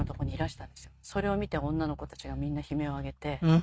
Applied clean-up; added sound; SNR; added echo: neural mask model RNNoise.